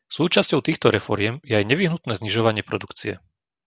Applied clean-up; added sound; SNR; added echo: none; none; none; none.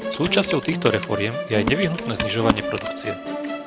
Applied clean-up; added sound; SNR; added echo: none; Computer keyboard + Musical instrument; 3 dB; none.